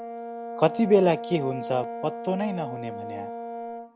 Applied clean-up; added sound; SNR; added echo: none; Brass instrument; 9 dB; none.